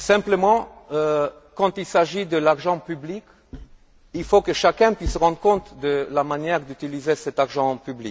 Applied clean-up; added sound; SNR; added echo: none; none; none; none.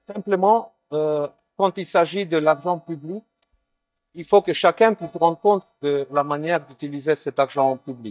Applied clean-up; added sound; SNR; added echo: neural mask model DeepFilterNet 3.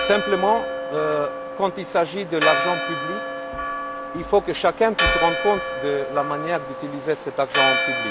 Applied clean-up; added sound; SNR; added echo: none; Church bell; 2 dB; none.